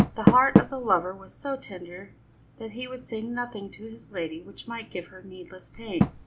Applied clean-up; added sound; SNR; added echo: none; Door; -2 dB; none.